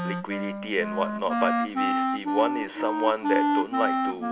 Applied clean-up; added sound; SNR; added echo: none; Wind instrument, woodwind instrument; -2 dB; reverberation time 1.0 s.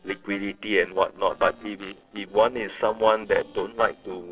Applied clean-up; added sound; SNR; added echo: neural separator model SepFormer DNS4.